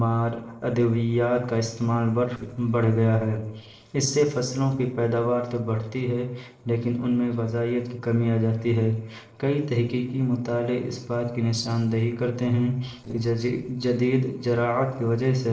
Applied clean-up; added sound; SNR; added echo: neural separator model SepFormer DNS4.